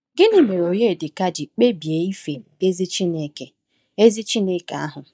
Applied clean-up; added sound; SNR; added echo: neural mask model DeepFilterNet 3.